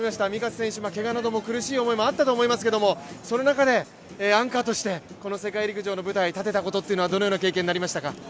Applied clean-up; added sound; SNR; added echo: none; none; none; none.